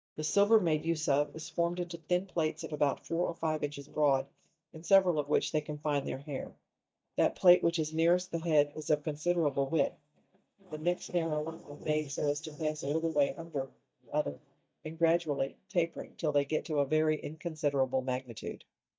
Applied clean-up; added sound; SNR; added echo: neural mask model DeepFilterNet 3.